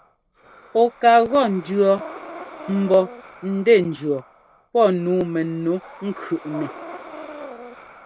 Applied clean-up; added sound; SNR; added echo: none; Breathing; 18 dB; none.